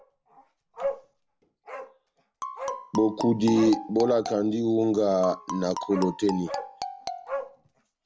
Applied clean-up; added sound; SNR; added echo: none; Marimba, xylophone + Bark; 10 dB; none.